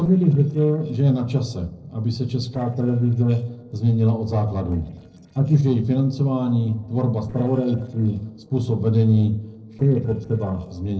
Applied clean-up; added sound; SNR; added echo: neural separator model SepFormer DNS4.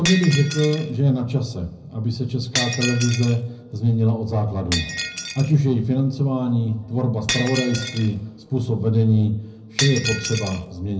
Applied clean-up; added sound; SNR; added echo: none; Shatter; 10 dB; reverberation time 0.4 s.